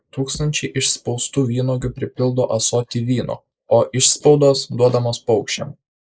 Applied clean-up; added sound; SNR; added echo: neural mask model Resemble Enhance denoiser.